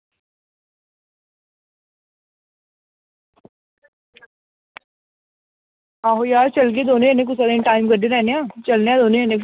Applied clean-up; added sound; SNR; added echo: none; none; none; none.